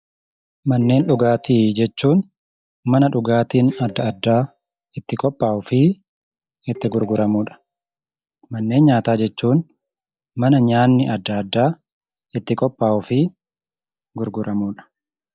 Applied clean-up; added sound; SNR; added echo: neural mask model DeepFilterNet 3.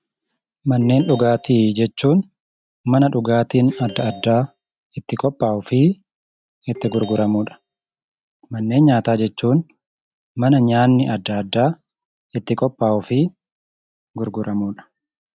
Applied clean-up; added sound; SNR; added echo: neural mask model RNNoise.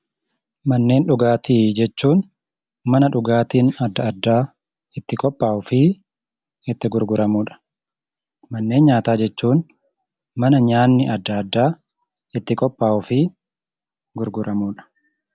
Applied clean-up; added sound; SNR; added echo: none; none; none; none.